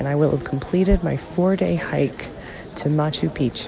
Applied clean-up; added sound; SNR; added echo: none; none; none; none.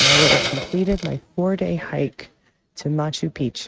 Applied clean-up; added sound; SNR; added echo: neural mask model RNNoise.